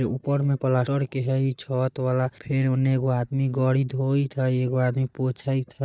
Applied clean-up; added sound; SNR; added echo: neural mask model DeepFilterNet 3.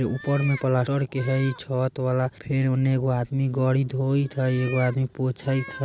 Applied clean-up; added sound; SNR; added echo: none; Meow; 19 dB; none.